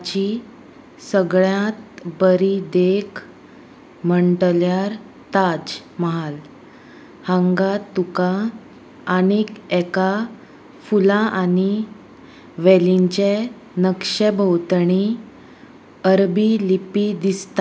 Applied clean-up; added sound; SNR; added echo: none; none; none; none.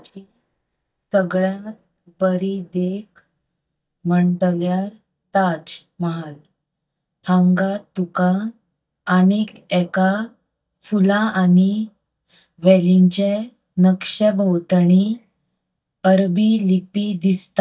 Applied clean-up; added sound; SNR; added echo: neural mask model DeepFilterNet 3.